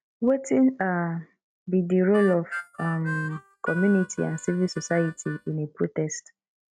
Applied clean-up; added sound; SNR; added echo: neural mask model RNNoise.